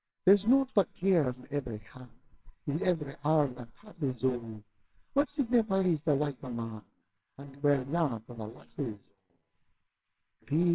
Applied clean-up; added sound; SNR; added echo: neural separator model SepFormer WHAMR!.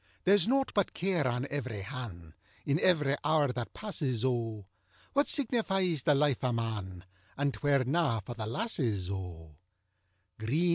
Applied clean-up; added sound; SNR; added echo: none; none; none; none.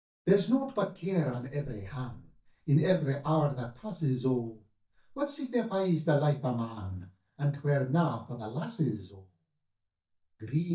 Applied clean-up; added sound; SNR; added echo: neural mask model DeepFilterNet 3.